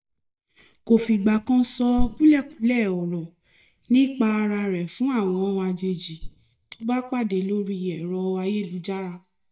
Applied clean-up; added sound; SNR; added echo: neural mask model DeepFilterNet 3.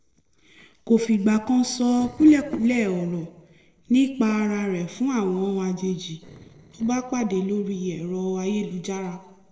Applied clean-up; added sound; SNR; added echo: neural separator model SepFormer DNS4.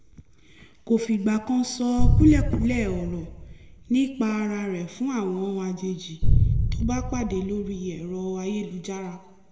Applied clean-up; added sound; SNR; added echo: none; Boom; 0 dB; reverberation time 1.1 s.